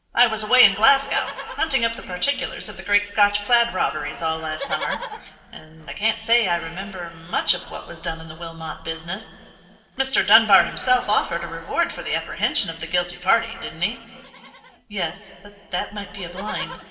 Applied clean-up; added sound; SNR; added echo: none; Livestock, farm animals, working animals; 17 dB; reverberation time 2.4 s.